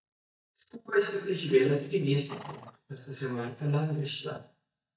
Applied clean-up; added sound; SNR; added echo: neural mask model DeepFilterNet 3.